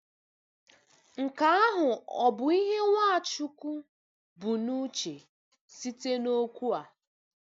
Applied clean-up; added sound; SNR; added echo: none; none; none; none.